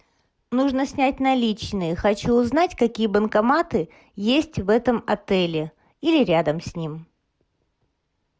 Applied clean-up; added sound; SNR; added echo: none; none; none; none.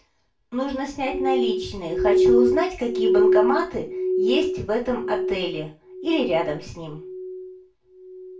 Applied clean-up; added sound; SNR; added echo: none; Glass; -3 dB; reverberation time 0.3 s.